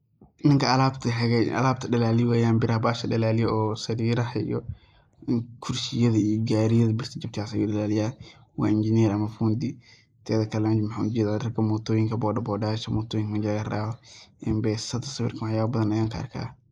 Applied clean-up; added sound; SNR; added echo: neural mask model Resemble Enhance denoiser.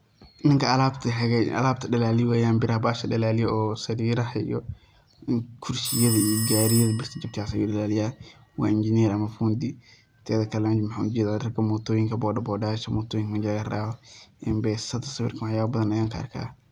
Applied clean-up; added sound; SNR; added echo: none; Telephone; 9 dB; none.